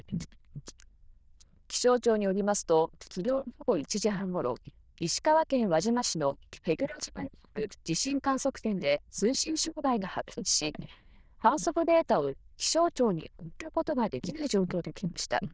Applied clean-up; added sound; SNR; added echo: neural diffusion model UNIVERSE++.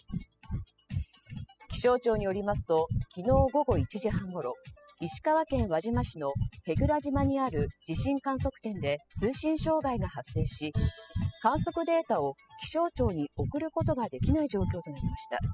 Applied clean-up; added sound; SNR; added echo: classical method spectral subtraction.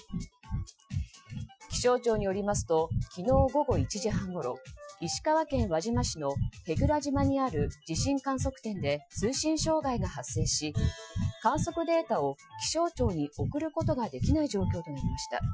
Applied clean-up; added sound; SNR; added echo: classical method Wiener filter.